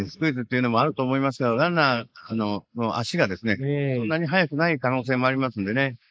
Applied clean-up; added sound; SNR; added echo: neural mask model Resemble Enhance denoiser.